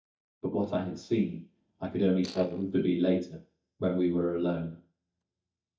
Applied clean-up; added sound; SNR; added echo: neural mask model DeepFilterNet 3.